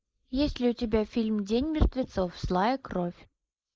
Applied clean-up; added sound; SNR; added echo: neural mask model Resemble Enhance denoiser.